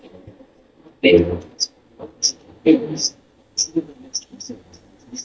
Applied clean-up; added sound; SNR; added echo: neural mask model DeepFilterNet 3.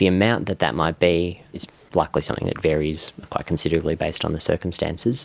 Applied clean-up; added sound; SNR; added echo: none; none; none; none.